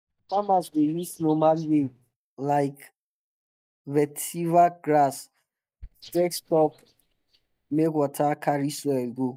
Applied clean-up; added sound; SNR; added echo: neural mask model DeepFilterNet 3.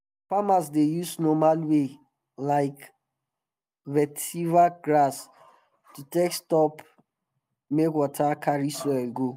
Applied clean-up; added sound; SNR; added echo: none; none; none; none.